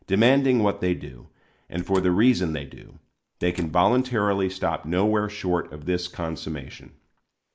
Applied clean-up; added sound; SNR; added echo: neural mask model Resemble Enhance denoiser.